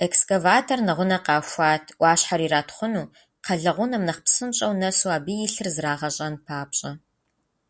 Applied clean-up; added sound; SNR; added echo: none; none; none; none.